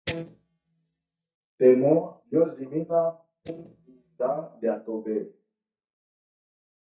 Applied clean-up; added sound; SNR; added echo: neural mask model DeepFilterNet 3.